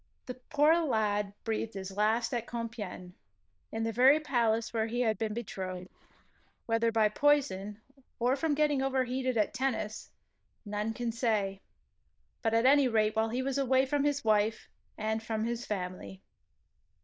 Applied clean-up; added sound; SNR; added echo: neural diffusion model UNIVERSE++.